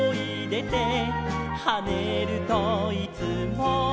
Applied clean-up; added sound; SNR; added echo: none; Dog; 19 dB; none.